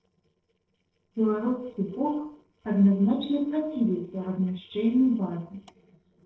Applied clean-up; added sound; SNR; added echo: neural separator model SepFormer DNS4.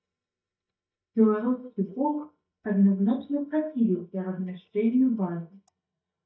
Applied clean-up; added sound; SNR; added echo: neural mask model DeepFilterNet 3.